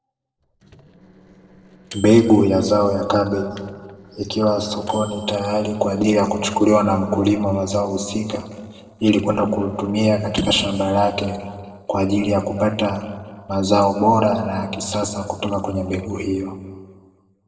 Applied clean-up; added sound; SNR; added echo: neural separator model SepFormer DNS4.